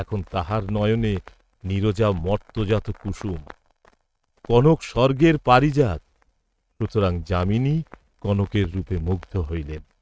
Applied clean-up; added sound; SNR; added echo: neural mask model RNNoise.